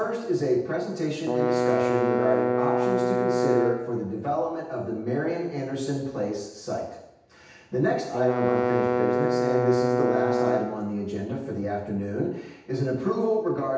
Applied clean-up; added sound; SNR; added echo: none; Bowed string instrument; -3 dB; reverberation time 0.9 s.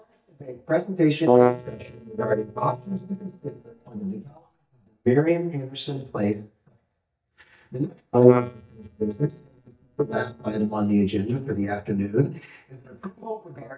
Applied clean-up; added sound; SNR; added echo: neural mask model DeepFilterNet 3.